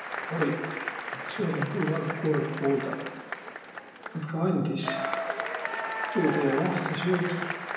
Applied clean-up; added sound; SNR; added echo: none; Applause / Crowd / Cheering; 4 dB; reverberation time 0.9 s.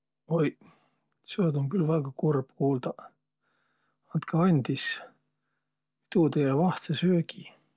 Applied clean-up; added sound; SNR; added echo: none; none; none; none.